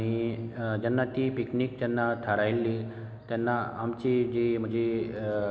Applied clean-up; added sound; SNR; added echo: none; none; none; none.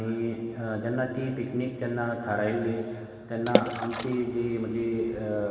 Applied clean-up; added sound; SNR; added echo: none; Water / Splash, splatter; 1 dB; reverberation time 2.4 s.